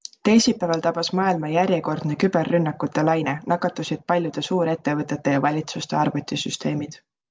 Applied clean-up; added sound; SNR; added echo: none; none; none; none.